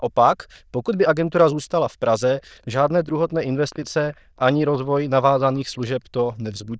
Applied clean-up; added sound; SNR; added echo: neural diffusion model UNIVERSE++.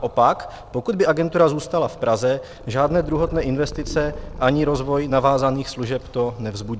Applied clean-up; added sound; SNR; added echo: none; Purr; 15 dB; none.